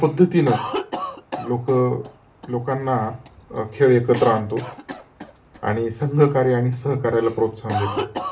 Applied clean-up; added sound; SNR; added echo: none; Cough; 11 dB; reverberation time 0.3 s.